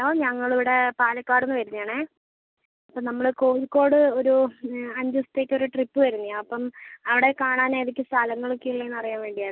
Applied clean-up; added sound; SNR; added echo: none; none; none; none.